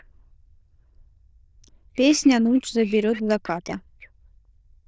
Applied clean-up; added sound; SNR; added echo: neural diffusion model UNIVERSE++.